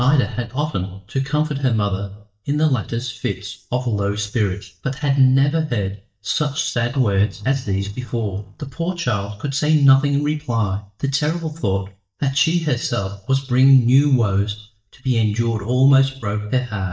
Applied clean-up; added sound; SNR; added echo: neural mask model DeepFilterNet 3.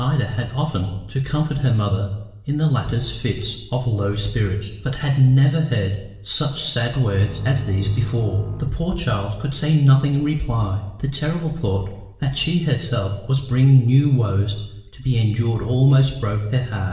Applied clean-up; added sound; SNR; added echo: none; Bowed string instrument; 9 dB; reverberation time 0.9 s.